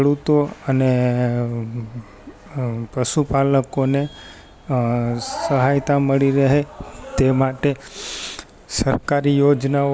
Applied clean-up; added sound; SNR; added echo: none; none; none; none.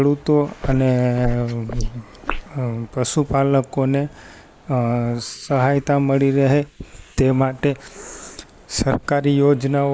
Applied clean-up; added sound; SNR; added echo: neural mask model Resemble Enhance denoiser.